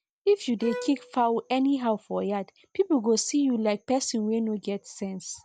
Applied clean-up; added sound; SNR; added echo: none; Bowed string instrument; 16 dB; none.